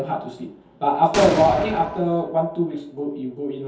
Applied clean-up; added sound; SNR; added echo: none; Explosion; 8 dB; reverberation time 0.5 s.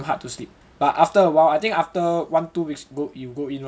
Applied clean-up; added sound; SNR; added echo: none; none; none; none.